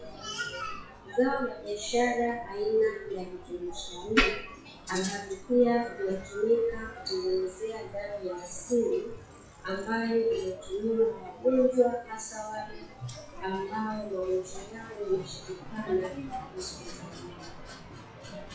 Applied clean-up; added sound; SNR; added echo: classical method WPE with log-MMSE.